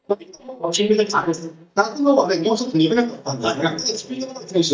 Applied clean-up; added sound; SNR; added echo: neural mask model DeepFilterNet 3.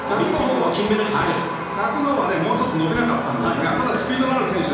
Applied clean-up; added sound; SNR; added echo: none; Drum kit; 20 dB; reverberation time 1.0 s.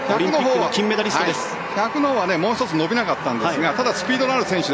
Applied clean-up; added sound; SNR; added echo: none; none; none; none.